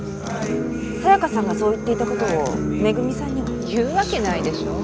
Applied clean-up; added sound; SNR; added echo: none; Acoustic guitar; 3 dB; none.